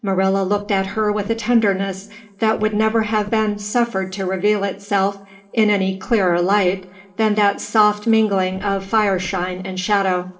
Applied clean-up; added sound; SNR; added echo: neural separator model SepFormer DNS4.